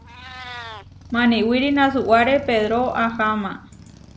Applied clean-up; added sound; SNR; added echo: none; Motorcycle + Meow; 18 dB; none.